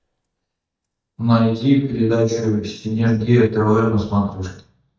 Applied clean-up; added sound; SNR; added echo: neural mask model DeepFilterNet 3.